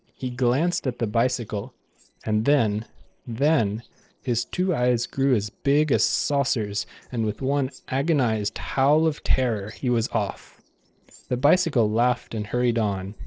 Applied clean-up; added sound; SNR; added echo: neural separator model SepFormer DNS4.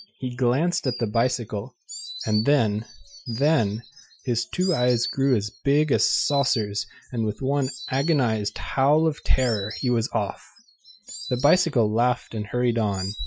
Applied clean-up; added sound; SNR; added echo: classical method Wiener filter.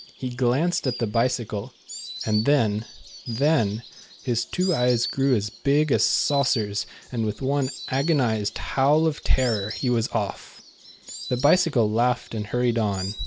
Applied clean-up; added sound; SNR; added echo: none; Insect; 14 dB; none.